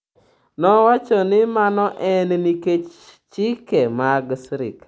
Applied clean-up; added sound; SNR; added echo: none; none; none; none.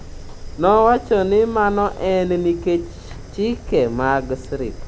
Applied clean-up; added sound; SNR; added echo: none; Fire; 13 dB; none.